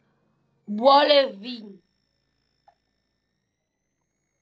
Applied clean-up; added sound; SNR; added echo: neural separator model SepFormer DNS4.